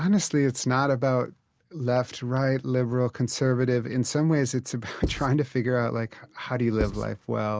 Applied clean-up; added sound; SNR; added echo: none; Writing; 6 dB; none.